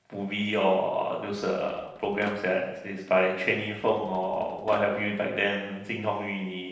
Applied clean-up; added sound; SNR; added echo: neural separator model SepFormer DNS4.